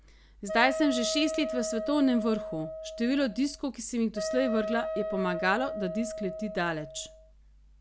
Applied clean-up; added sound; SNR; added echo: none; Wind instrument, woodwind instrument; 6 dB; none.